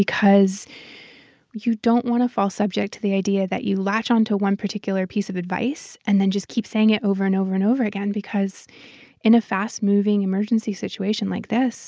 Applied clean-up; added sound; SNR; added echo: none; none; none; none.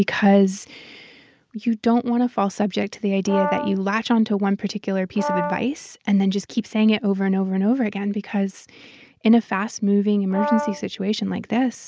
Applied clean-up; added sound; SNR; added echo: none; Brass instrument; 7 dB; none.